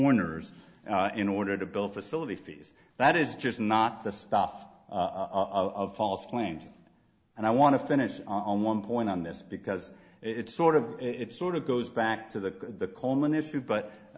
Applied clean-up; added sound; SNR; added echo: none; none; none; none.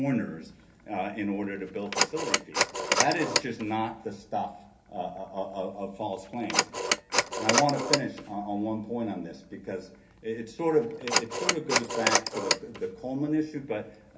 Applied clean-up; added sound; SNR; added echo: none; Telephone; 0 dB; reverberation time 0.3 s.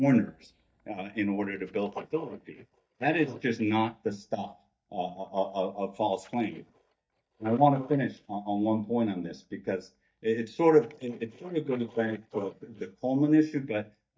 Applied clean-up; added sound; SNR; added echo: neural mask model DeepFilterNet 3.